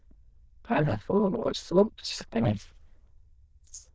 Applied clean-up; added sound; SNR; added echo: neural diffusion model UNIVERSE++.